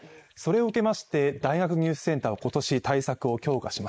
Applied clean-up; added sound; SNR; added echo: neural mask model Resemble Enhance denoiser.